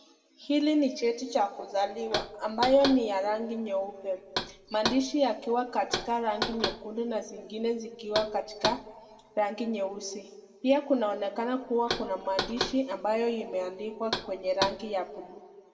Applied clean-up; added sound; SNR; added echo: none; Knock; 7 dB; reverberation time 1.2 s.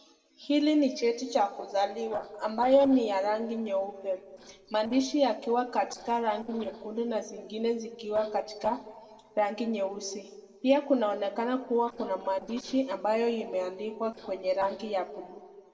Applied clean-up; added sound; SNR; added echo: neural separator model SepFormer DNS4.